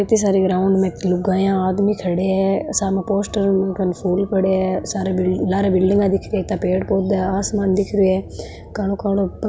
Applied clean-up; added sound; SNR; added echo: none; none; none; none.